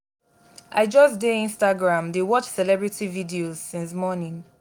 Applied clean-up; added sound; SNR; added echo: none; none; none; none.